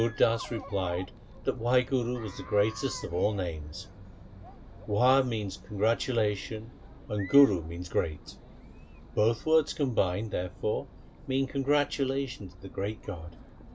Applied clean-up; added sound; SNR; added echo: none; Chatter; 17 dB; none.